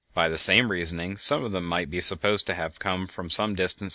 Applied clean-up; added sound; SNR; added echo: none; none; none; none.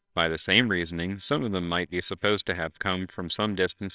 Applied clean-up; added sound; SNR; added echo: neural separator model SepFormer WHAMR!.